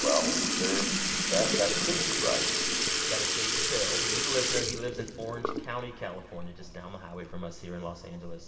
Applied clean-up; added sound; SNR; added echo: none; Sink (filling or washing) / Liquid; -4 dB; reverberation time 2.7 s.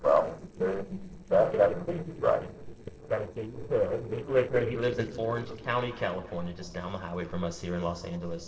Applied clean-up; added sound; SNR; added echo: neural separator model SepFormer DNS4.